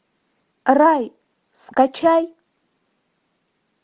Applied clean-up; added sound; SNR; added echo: none; none; none; none.